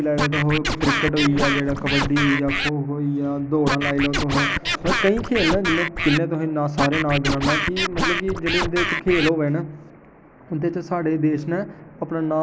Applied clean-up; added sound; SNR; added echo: none; Scratching (performance technique); 1 dB; none.